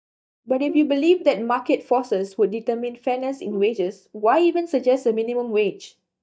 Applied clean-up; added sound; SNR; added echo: neural mask model DeepFilterNet 3.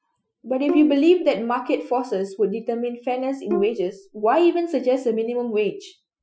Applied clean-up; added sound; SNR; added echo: classical method Wiener filter.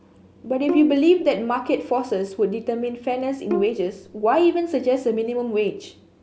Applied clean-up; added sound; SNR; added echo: none; Bowed string instrument; 10 dB; none.